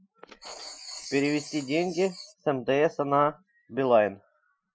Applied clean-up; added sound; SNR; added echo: classical method Wiener filter.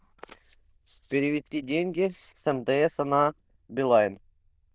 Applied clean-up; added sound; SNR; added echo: neural diffusion model UNIVERSE++.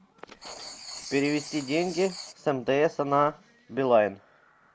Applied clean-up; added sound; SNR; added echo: none; Writing; 17 dB; none.